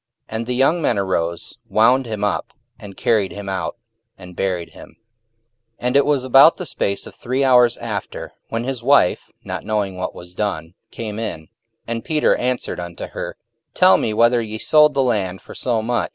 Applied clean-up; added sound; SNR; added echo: none; none; none; none.